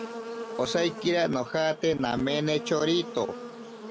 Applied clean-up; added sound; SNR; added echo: none; Buzz; 11 dB; none.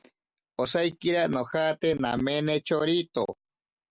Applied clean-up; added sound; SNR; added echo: none; none; none; none.